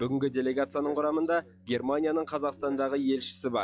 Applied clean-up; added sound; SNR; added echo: classical method log-MMSE.